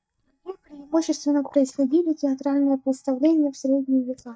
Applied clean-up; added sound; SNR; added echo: neural mask model DeepFilterNet 3.